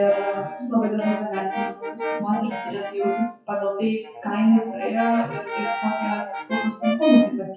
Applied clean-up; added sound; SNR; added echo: classical method WPE with log-MMSE.